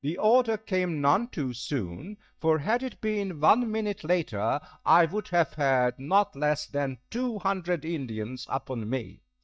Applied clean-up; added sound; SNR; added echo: neural mask model DeepFilterNet 3.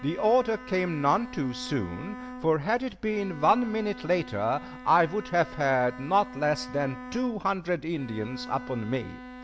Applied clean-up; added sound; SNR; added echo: none; Bowed string instrument; 15 dB; none.